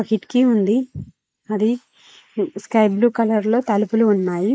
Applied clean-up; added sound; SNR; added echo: neural mask model Resemble Enhance denoiser.